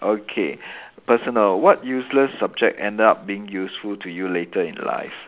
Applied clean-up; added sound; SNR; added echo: none; none; none; none.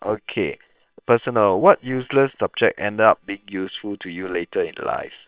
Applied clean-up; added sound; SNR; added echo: neural separator model SepFormer WHAM!.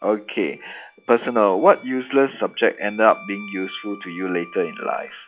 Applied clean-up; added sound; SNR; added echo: classical method log-MMSE.